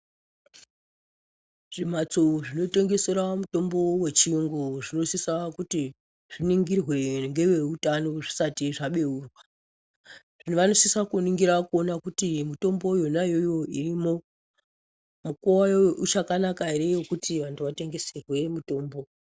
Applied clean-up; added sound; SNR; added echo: none; none; none; none.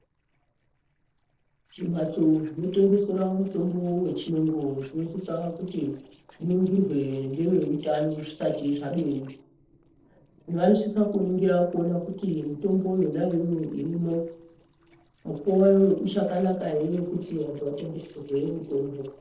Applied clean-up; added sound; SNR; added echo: neural separator model SepFormer DNS4.